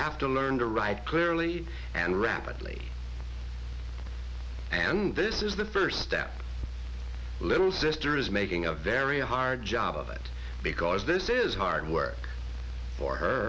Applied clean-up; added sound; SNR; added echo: none; none; none; none.